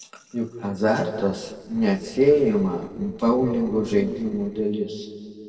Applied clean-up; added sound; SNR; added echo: neural separator model SepFormer DNS4.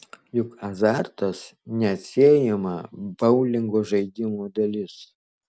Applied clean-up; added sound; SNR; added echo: none; none; none; none.